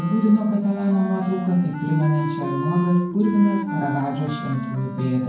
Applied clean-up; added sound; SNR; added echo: none; Wind instrument, woodwind instrument; 9 dB; reverberation time 0.9 s.